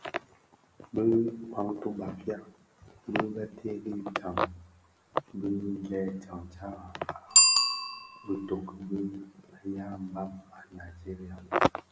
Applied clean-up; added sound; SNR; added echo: none; Bicycle bell; 0 dB; none.